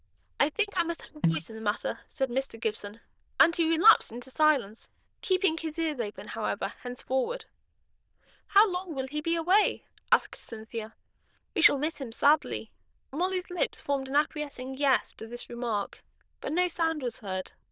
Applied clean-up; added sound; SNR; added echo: neural diffusion model UNIVERSE++.